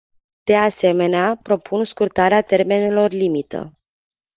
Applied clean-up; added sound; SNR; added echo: neural mask model DeepFilterNet 3.